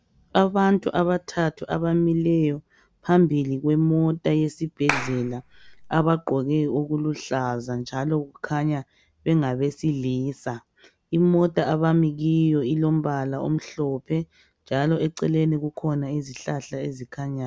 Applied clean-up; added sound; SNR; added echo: none; Clapping; 7 dB; none.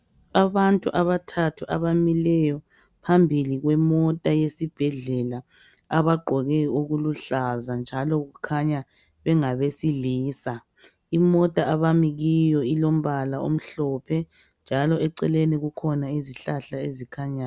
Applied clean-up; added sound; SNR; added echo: none; none; none; none.